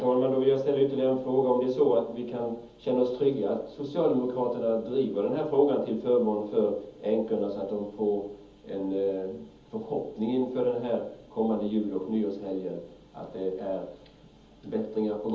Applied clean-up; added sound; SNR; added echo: none; none; none; reverberation time 0.7 s.